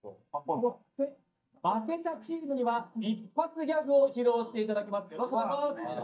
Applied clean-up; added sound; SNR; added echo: neural mask model DeepFilterNet 3.